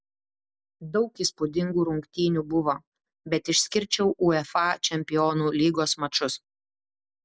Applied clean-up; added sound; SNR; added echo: none; none; none; none.